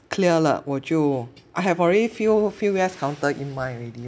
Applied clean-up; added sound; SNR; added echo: none; none; none; none.